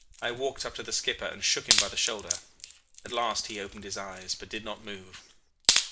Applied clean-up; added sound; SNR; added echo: none; Wood; -1 dB; none.